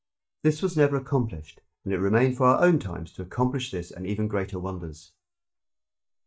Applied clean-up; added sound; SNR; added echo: neural mask model DeepFilterNet 3.